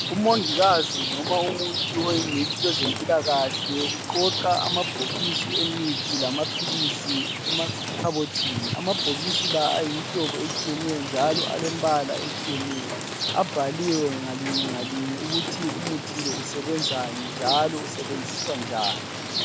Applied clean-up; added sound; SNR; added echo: none; Rain; 1 dB; none.